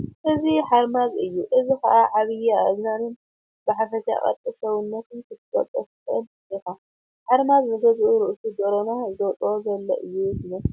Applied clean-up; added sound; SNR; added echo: none; none; none; none.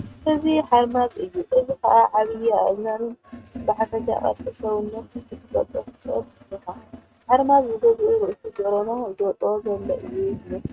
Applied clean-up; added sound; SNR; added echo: neural mask model RNNoise.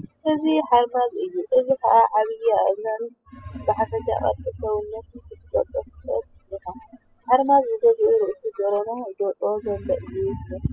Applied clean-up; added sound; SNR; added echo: classical method spectral subtraction.